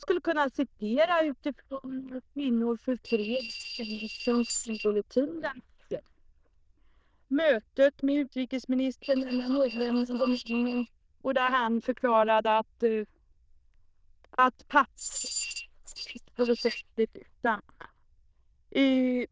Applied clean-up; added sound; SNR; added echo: neural diffusion model UNIVERSE++.